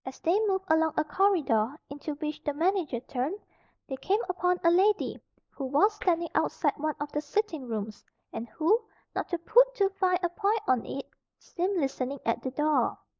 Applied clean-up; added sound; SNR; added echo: neural mask model Resemble Enhance denoiser.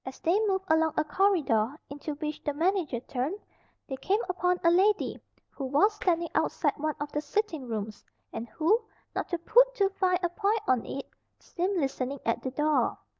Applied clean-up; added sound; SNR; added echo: none; Tap; 18 dB; none.